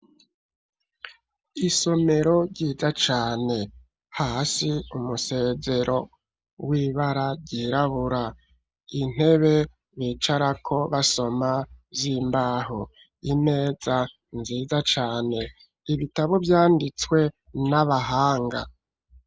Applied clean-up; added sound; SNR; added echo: none; none; none; none.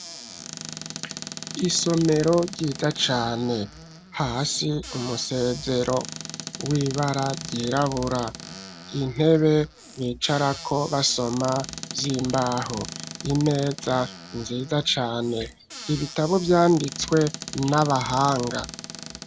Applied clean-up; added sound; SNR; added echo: none; Squeak / Cupboard open or close; 13 dB; none.